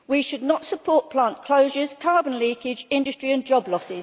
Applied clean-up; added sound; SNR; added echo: none; none; none; none.